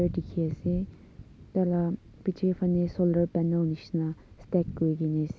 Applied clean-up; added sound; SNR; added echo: none; Thunder; 17 dB; none.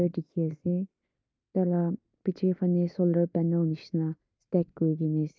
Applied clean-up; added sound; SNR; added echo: neural mask model DeepFilterNet 3.